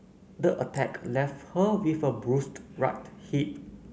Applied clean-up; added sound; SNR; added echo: none; none; none; none.